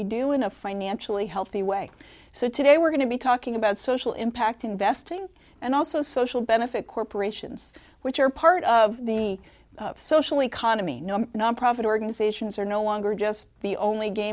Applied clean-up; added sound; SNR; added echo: none; none; none; none.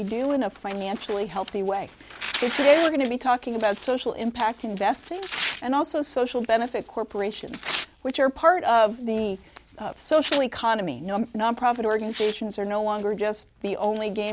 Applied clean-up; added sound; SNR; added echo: none; Tearing; 12 dB; none.